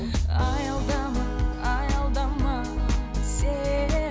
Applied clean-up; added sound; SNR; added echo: none; none; none; none.